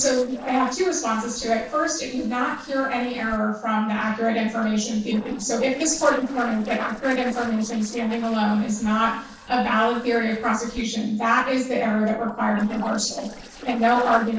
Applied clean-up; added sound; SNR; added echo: neural separator model SepFormer DNS4.